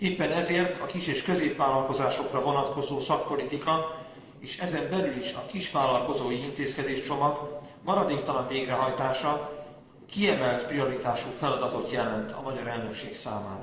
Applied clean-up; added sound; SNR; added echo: neural separator model SepFormer DNS4.